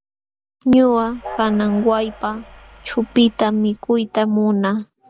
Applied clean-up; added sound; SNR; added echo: none; Train; 20 dB; none.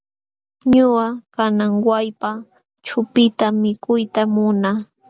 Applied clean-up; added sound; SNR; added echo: none; none; none; none.